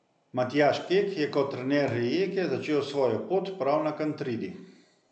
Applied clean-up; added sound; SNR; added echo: none; none; none; none.